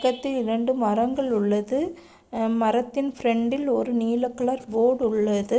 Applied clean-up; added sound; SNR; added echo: none; none; none; none.